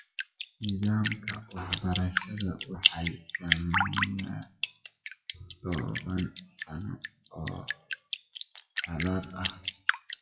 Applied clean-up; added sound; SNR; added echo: classical method WPE with log-MMSE.